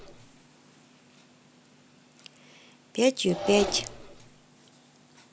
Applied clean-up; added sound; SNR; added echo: none; Engine; 10 dB; none.